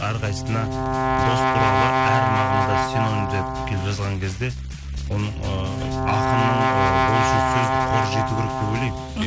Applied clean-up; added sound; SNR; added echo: none; Brass instrument; -2 dB; none.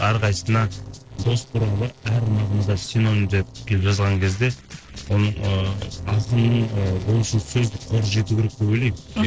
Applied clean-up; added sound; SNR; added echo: neural separator model SepFormer DNS4.